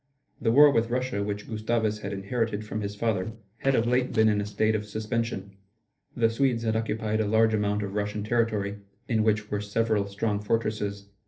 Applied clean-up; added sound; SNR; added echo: neural separator model SepFormer DNS4.